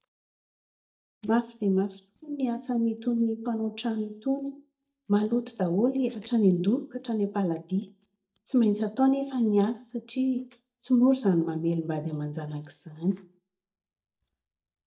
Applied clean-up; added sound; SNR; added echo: neural mask model DeepFilterNet 3.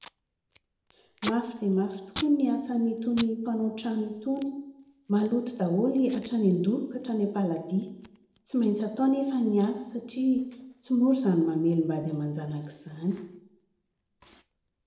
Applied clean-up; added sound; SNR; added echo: none; Packing tape, duct tape; 18 dB; reverberation time 0.7 s.